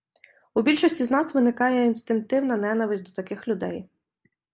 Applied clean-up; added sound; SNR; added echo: none; none; none; none.